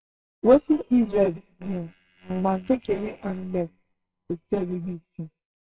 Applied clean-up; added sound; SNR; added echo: neural separator model SepFormer WHAMR!.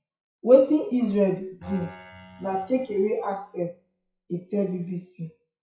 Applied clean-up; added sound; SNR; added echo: classical method WPE with log-MMSE.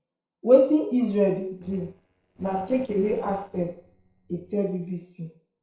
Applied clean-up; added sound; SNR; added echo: neural separator model SepFormer DNS4.